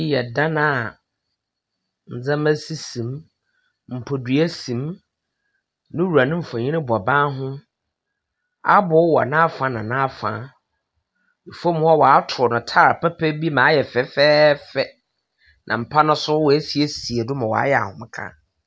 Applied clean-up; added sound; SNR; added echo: none; none; none; none.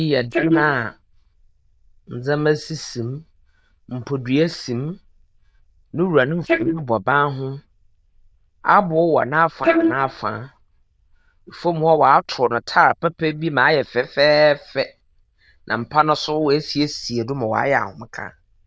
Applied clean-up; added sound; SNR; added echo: neural diffusion model UNIVERSE++.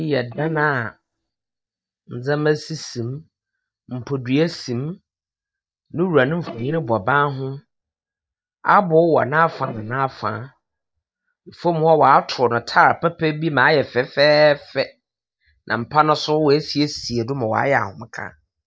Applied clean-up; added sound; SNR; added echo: neural mask model DeepFilterNet 3.